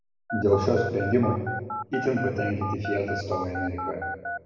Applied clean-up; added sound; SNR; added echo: none; Telephone; 6 dB; reverberation time 1.2 s.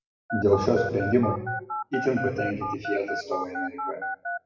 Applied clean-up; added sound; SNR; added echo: classical method WPE with log-MMSE.